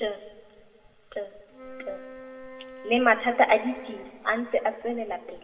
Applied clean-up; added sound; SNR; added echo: none; Wind instrument, woodwind instrument; 16 dB; reverberation time 1.8 s.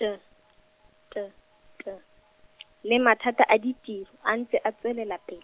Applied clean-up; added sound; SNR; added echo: none; none; none; none.